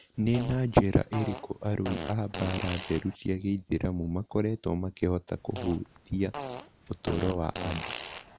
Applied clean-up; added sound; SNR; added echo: none; Fart; 9 dB; none.